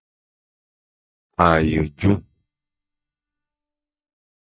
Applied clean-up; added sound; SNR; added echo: neural mask model DeepFilterNet 3.